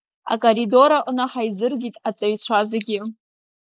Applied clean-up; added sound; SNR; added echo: neural mask model Resemble Enhance denoiser.